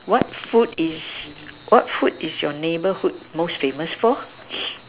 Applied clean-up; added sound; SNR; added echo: none; Fireworks; 11 dB; none.